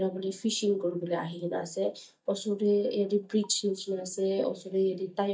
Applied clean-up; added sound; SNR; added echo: neural mask model DeepFilterNet 3.